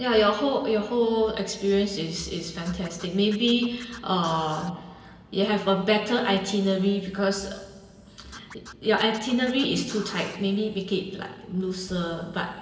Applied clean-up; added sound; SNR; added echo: none; Scratching (performance technique); 20 dB; reverberation time 2.4 s.